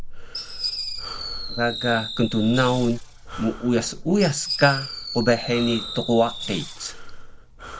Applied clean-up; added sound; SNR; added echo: none; Breathing + Fireworks; 8 dB; none.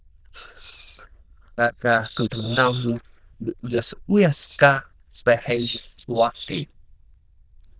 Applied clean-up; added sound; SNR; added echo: neural diffusion model UNIVERSE++.